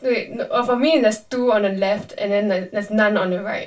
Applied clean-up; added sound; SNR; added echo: none; none; none; reverberation time 0.2 s.